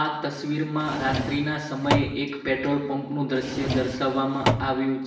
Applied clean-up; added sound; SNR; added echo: none; Drawer open or close; 2 dB; reverberation time 0.9 s.